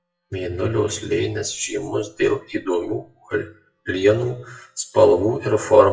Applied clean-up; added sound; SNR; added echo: classical method WPE with log-MMSE.